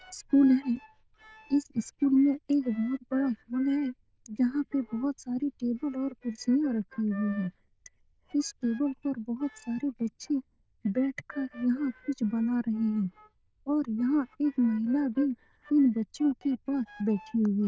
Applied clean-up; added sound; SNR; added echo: neural diffusion model UNIVERSE++.